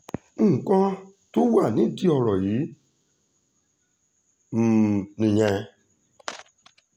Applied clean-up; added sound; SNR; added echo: none; none; none; none.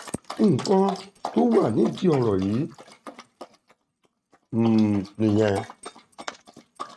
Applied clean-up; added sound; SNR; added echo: neural mask model RNNoise.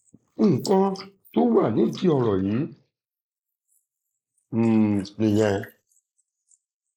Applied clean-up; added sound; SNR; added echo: neural mask model Resemble Enhance denoiser.